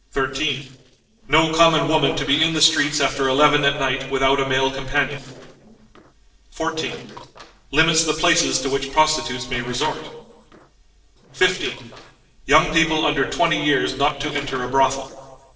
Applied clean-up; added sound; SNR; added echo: neural separator model SepFormer DNS4.